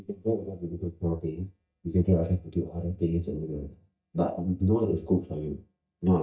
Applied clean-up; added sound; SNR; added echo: neural mask model DeepFilterNet 3.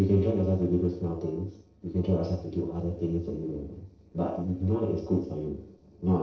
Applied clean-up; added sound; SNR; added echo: neural separator model SepFormer DNS4.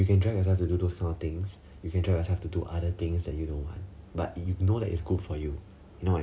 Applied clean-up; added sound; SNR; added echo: none; none; none; none.